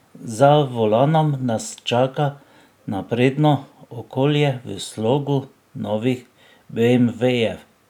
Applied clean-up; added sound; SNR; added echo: none; none; none; none.